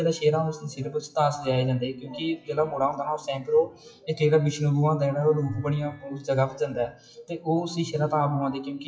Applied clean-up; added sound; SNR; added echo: classical method WPE with log-MMSE.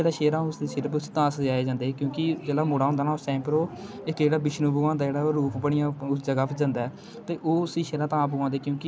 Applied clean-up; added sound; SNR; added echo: none; none; none; none.